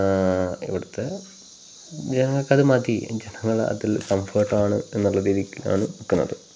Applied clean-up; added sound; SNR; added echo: none; none; none; none.